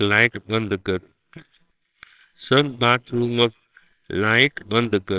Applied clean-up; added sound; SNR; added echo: neural separator model SepFormer WHAMR!.